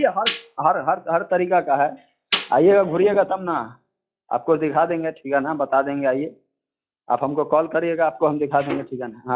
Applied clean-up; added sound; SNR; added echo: classical method log-MMSE.